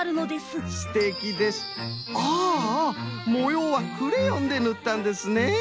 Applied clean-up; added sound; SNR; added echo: none; none; none; none.